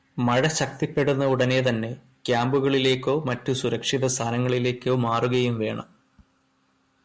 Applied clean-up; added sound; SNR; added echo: none; none; none; none.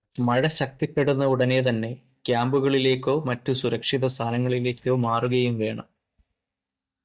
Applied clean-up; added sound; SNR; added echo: neural mask model DeepFilterNet 3.